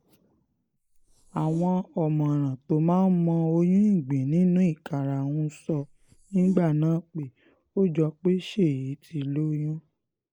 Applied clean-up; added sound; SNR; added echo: neural mask model Resemble Enhance denoiser.